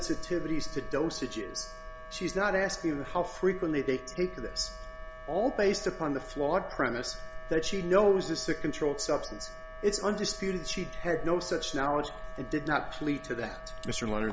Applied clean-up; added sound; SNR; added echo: none; Wind instrument, woodwind instrument; 16 dB; none.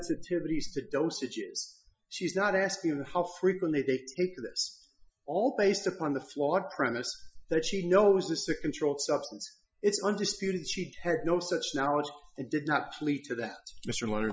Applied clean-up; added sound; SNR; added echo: classical method Wiener filter.